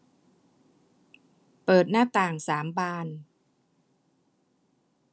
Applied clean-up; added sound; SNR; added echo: none; none; none; none.